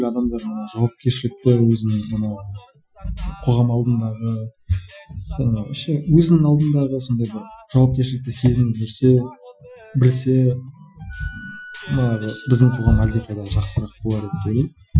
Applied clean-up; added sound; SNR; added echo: classical method Wiener filter.